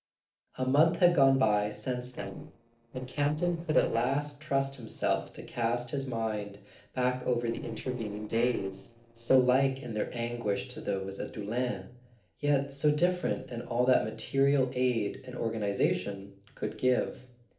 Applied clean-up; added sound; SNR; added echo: neural separator model SepFormer DNS4.